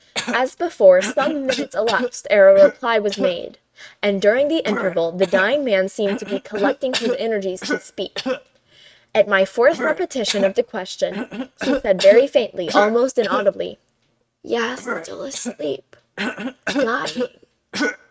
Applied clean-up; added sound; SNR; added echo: neural mask model RNNoise.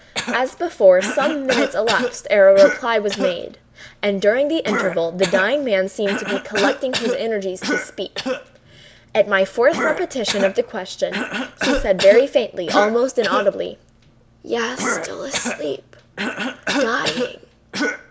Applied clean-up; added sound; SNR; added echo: none; Cough; 7 dB; none.